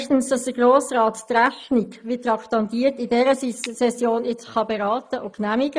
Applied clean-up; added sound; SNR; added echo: neural mask model Resemble Enhance denoiser.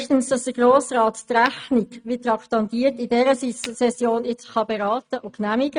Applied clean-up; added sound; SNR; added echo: neural mask model RNNoise.